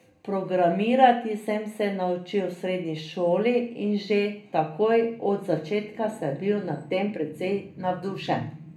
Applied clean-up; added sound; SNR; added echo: none; none; none; reverberation time 0.3 s.